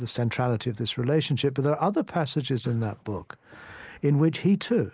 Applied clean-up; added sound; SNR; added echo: neural mask model Resemble Enhance denoiser.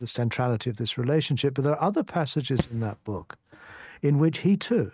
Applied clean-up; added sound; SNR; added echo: neural mask model RNNoise.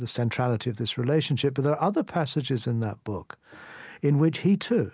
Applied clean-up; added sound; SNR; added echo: none; none; none; none.